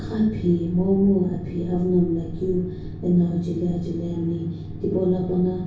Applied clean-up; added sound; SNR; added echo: none; Boat, Water vehicle; 12 dB; reverberation time 0.6 s.